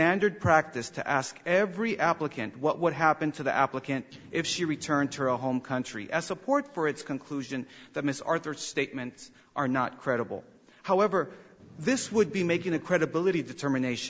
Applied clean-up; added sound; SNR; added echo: none; none; none; none.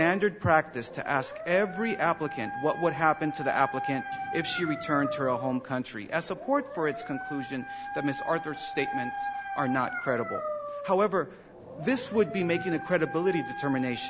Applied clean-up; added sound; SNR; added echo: none; Dog; 8 dB; none.